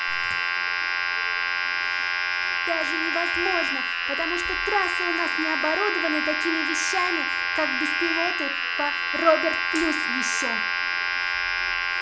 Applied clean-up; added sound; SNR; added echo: none; Domestic sounds, home sounds; -5 dB; none.